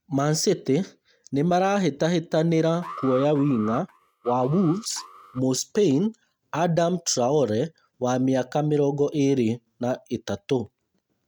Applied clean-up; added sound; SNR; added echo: neural mask model RNNoise.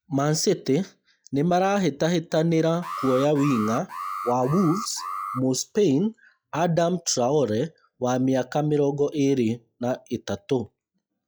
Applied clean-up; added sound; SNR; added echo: classical method log-MMSE.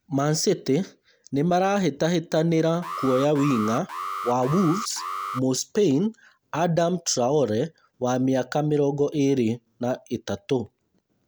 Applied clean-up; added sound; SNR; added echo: none; Alarm; 9 dB; none.